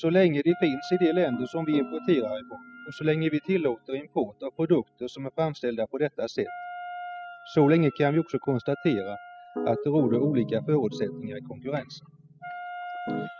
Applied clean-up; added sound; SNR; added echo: classical method spectral subtraction.